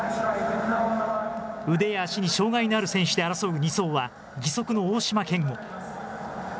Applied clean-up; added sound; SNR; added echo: none; none; none; none.